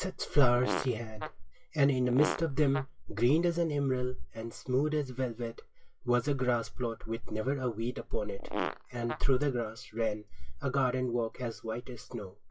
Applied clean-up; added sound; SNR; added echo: classical method WPE with log-MMSE.